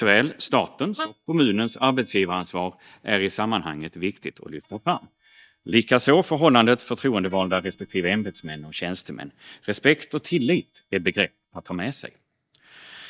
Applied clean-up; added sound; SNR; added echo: neural mask model DeepFilterNet 3.